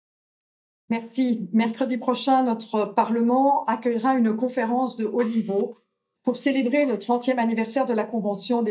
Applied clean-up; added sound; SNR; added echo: neural mask model DeepFilterNet 3.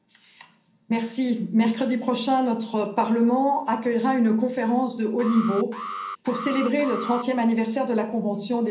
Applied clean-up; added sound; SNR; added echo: none; Alarm; 12 dB; reverberation time 0.6 s.